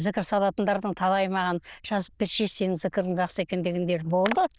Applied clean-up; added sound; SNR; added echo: neural diffusion model UNIVERSE++.